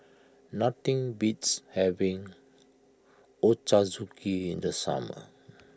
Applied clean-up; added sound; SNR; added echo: none; none; none; none.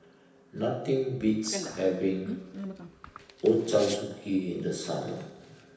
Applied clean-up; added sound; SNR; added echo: none; Bicycle; 14 dB; reverberation time 0.9 s.